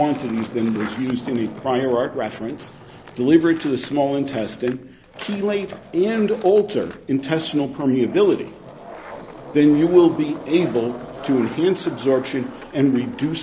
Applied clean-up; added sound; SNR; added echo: none; Skateboard; 17 dB; none.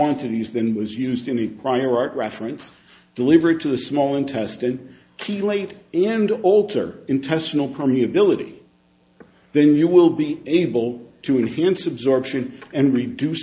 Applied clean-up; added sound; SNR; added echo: none; none; none; none.